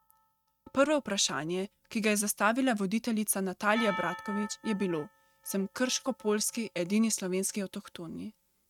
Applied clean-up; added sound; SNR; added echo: neural mask model RNNoise.